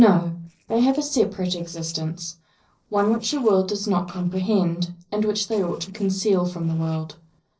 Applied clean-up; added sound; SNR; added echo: neural separator model SepFormer DNS4.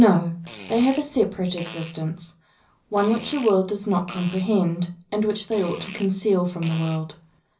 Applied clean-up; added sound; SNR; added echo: none; Fart; 18 dB; reverberation time 0.5 s.